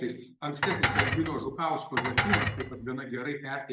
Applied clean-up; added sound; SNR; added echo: none; Dishes, pots, and pans; -4 dB; none.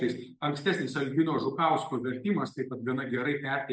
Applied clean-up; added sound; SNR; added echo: none; none; none; none.